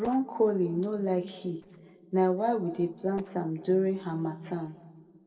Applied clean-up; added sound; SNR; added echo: neural separator model SepFormer DNS4.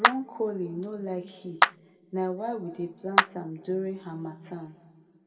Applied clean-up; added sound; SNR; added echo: none; Clapping; -3 dB; reverberation time 1.6 s.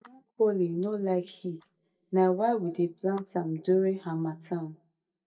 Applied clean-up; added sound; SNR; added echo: neural mask model DeepFilterNet 3.